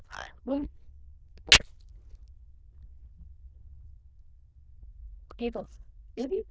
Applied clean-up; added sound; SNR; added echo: neural diffusion model UNIVERSE++.